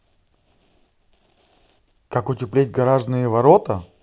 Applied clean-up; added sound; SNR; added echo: none; none; none; none.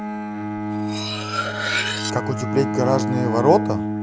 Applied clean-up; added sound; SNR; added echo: none; Cutlery, silverware + Bowed string instrument; 0 dB; none.